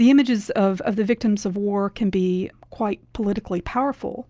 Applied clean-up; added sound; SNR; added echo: none; none; none; none.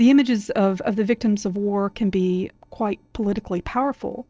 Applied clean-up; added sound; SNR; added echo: neural separator model SepFormer DNS4.